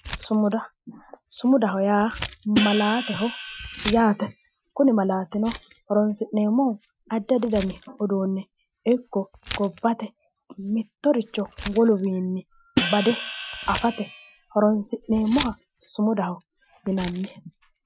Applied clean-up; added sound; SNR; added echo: classical method Wiener filter.